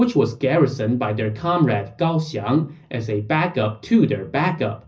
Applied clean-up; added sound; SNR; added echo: none; none; none; reverberation time 0.4 s.